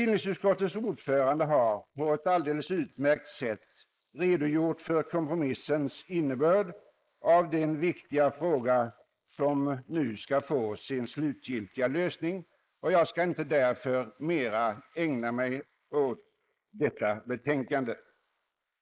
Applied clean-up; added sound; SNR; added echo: neural mask model Resemble Enhance denoiser.